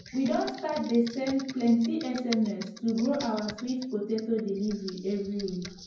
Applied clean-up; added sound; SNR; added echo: none; Computer keyboard; 16 dB; reverberation time 0.9 s.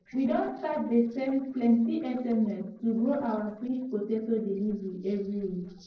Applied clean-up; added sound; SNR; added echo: neural separator model SepFormer DNS4.